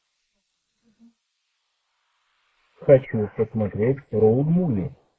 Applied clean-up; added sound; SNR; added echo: neural mask model Resemble Enhance denoiser.